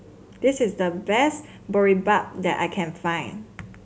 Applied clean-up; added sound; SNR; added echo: none; none; none; none.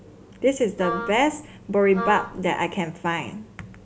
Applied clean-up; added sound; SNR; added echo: none; Wind instrument, woodwind instrument; 9 dB; none.